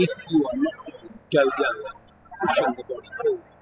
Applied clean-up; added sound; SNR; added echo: classical method spectral subtraction.